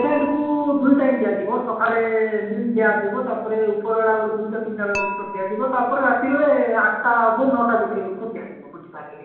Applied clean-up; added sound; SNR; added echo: none; Dishes, pots, and pans / Chink, clink; 17 dB; reverberation time 1.0 s.